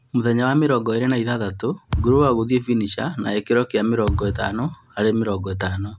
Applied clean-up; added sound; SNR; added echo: none; Thump, thud; 9 dB; none.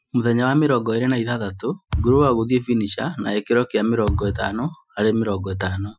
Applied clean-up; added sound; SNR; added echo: classical method Wiener filter.